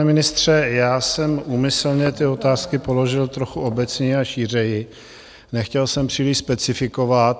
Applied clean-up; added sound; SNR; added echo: none; Thump, thud; 18 dB; none.